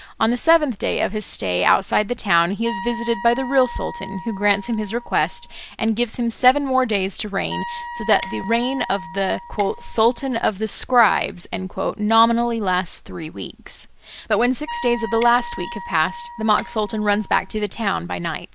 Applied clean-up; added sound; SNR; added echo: none; Wind instrument, woodwind instrument + Shatter; 12 dB; none.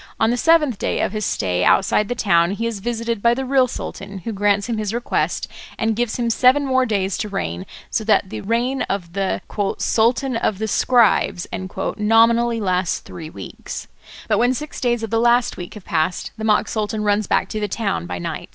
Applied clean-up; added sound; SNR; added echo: none; none; none; none.